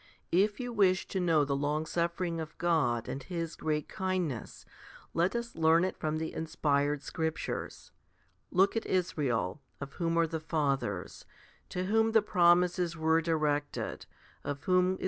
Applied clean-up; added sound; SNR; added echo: none; none; none; none.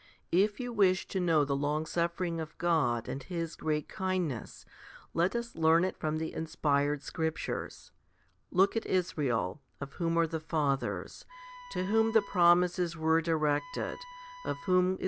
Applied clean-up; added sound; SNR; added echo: none; Wind instrument, woodwind instrument; 17 dB; none.